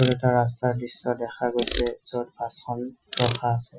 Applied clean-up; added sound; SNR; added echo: classical method Wiener filter.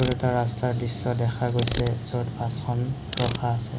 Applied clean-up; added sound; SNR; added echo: none; Ratchet, pawl; 11 dB; none.